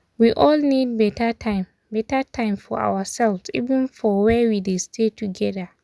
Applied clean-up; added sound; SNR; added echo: none; none; none; none.